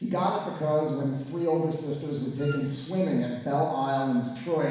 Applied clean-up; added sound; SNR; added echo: none; Wind instrument, woodwind instrument; 17 dB; reverberation time 1.1 s.